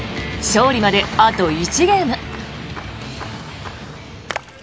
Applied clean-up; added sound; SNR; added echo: none; Splash, splatter; 18 dB; none.